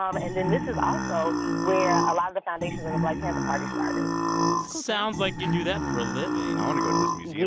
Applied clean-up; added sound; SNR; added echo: none; Burping, eructation; -2 dB; none.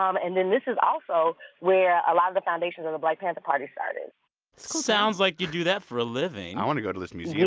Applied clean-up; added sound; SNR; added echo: none; none; none; none.